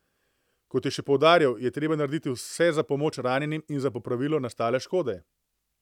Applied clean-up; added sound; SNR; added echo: none; none; none; none.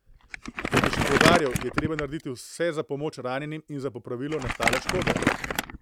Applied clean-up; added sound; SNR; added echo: none; Crumpling, crinkling; -2 dB; none.